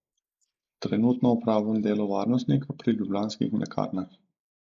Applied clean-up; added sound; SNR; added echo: neural mask model Resemble Enhance denoiser.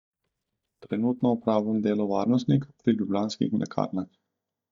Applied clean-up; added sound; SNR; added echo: neural mask model DeepFilterNet 3.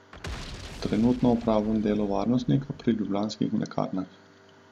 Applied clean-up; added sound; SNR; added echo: none; Boom; 15 dB; none.